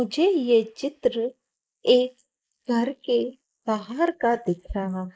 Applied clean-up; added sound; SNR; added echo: neural mask model Resemble Enhance denoiser.